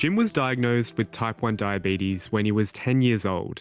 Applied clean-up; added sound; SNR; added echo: none; none; none; none.